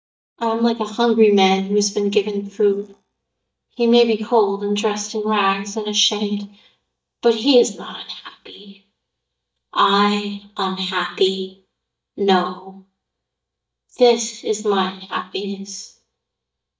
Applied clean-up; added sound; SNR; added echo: neural mask model DeepFilterNet 3.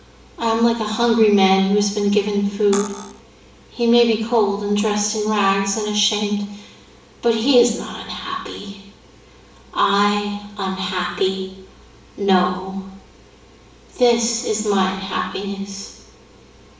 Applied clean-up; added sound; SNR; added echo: none; Cutlery, silverware; 10 dB; reverberation time 0.7 s.